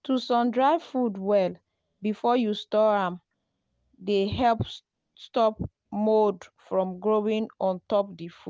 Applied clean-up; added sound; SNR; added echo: none; none; none; none.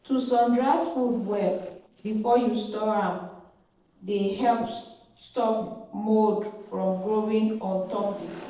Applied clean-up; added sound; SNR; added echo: neural separator model SepFormer DNS4.